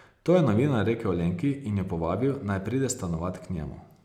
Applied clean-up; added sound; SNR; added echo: none; none; none; none.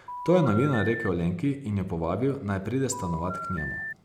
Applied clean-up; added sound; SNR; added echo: none; Telephone; 8 dB; none.